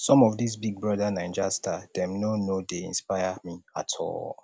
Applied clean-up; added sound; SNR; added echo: none; none; none; none.